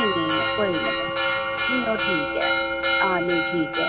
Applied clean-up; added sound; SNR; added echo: none; Church bell; -3 dB; none.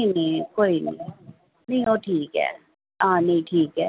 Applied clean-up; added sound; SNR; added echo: none; none; none; none.